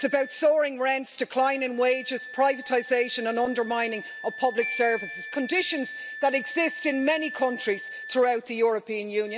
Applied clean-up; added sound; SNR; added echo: none; Wind instrument, woodwind instrument + Glockenspiel; 13 dB; none.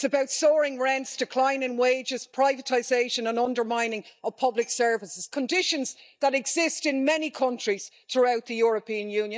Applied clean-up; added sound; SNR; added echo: neural mask model DeepFilterNet 3.